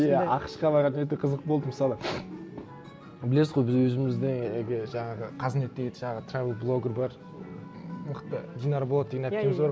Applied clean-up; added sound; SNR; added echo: none; none; none; none.